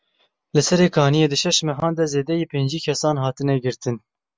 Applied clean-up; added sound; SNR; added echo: none; none; none; none.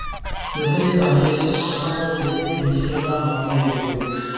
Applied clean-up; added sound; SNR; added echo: none; Fowl; 8 dB; reverberation time 2.1 s.